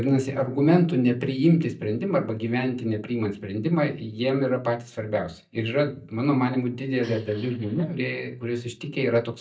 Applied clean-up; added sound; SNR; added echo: neural mask model DeepFilterNet 3.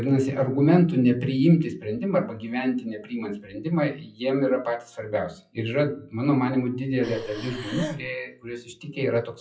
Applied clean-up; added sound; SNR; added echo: classical method WPE with log-MMSE.